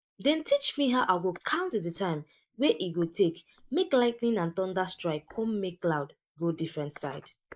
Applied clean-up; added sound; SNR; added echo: neural mask model Resemble Enhance denoiser.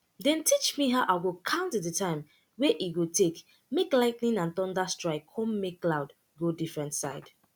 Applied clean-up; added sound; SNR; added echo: none; none; none; none.